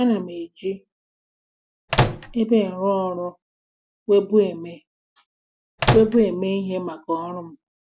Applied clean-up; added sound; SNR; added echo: none; Microwave oven; -2 dB; none.